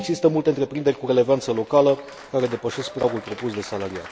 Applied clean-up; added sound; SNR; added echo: none; Applause; 18 dB; none.